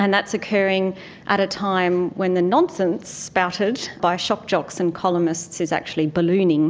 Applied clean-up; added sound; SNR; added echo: none; none; none; none.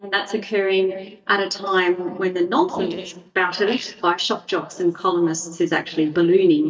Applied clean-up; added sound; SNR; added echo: neural mask model DeepFilterNet 3.